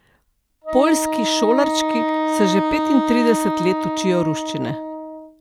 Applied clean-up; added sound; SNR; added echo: none; Wind instrument, woodwind instrument; 1 dB; none.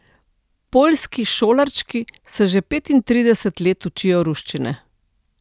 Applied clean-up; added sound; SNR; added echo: none; none; none; none.